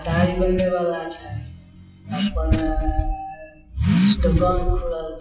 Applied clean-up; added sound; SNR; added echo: classical method WPE with log-MMSE.